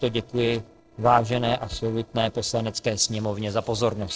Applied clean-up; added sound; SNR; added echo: neural separator model SepFormer DNS4.